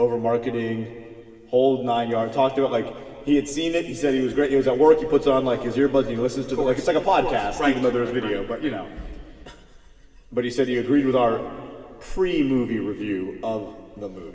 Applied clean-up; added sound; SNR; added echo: none; none; none; reverberation time 2.3 s.